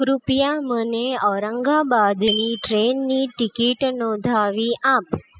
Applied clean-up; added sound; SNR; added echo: classical method spectral subtraction.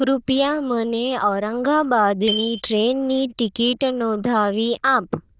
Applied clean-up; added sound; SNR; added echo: neural diffusion model UNIVERSE++.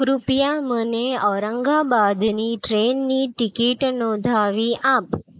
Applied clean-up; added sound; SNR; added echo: neural mask model Resemble Enhance denoiser.